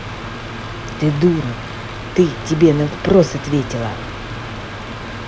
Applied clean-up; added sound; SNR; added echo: none; Mechanical fan; 10 dB; none.